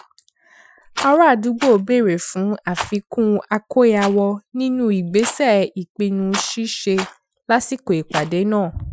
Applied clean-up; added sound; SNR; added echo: classical method Wiener filter.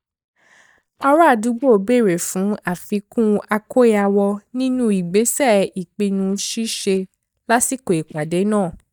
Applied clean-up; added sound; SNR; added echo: neural mask model DeepFilterNet 3.